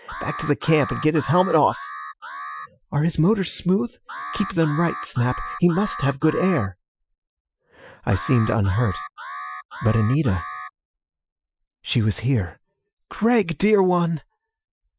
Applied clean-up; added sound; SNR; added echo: classical method Wiener filter.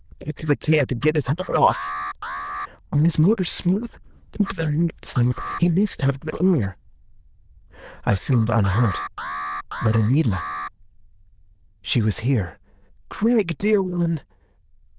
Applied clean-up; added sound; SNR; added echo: neural diffusion model UNIVERSE++.